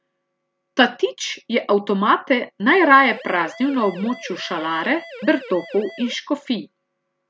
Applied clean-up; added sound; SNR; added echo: none; Siren; 16 dB; none.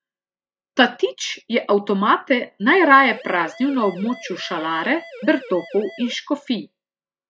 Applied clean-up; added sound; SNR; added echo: classical method log-MMSE.